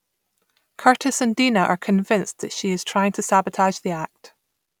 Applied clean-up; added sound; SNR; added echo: none; none; none; none.